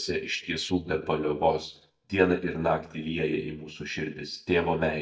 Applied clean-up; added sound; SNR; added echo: neural mask model DeepFilterNet 3.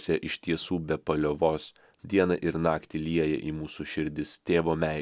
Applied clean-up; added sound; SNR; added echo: none; none; none; none.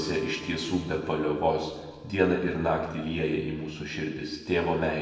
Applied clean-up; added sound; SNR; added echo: none; Acoustic guitar; 20 dB; reverberation time 1.2 s.